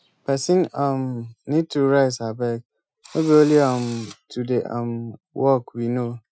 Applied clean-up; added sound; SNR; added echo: classical method Wiener filter.